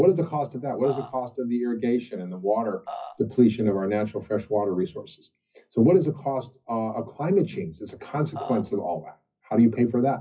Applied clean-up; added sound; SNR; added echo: classical method WPE with log-MMSE.